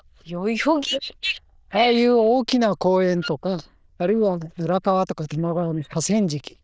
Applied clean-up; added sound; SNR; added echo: neural diffusion model UNIVERSE++.